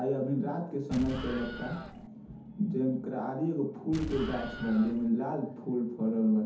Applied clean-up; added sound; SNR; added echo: none; Explosion; 10 dB; reverberation time 0.6 s.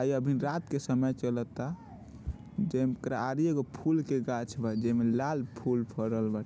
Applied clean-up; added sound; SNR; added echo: none; none; none; none.